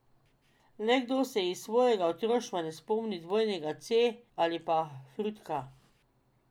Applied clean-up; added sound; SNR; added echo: none; none; none; none.